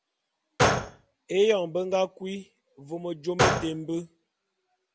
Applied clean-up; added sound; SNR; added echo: none; Gunshot, gunfire; 0 dB; none.